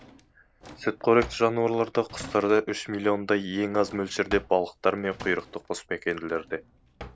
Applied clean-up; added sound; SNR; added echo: none; Drawer open or close; 19 dB; none.